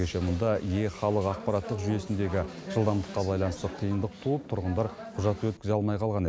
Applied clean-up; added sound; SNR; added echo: none; none; none; none.